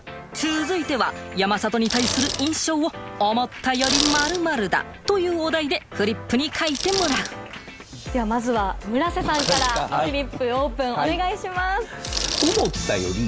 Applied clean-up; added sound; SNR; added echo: none; Bicycle; 8 dB; none.